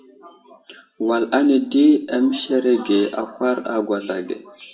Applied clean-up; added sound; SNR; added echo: none; none; none; reverberation time 0.4 s.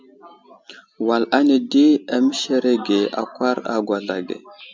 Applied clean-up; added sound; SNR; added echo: none; none; none; none.